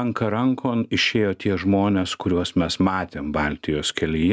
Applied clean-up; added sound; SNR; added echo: none; none; none; none.